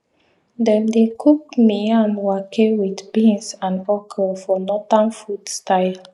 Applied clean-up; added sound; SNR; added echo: neural mask model Resemble Enhance denoiser.